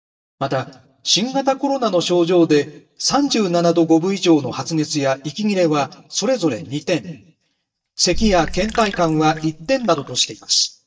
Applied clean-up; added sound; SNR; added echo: neural mask model DeepFilterNet 3.